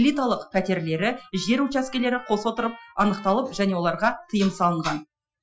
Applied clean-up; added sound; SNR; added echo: classical method Wiener filter.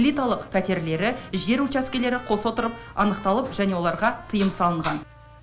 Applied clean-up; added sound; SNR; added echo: none; Trumpet + Engine; 20 dB; none.